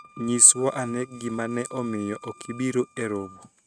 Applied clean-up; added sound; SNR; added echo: neural mask model RNNoise.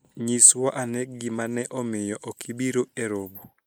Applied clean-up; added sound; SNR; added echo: neural mask model Resemble Enhance denoiser.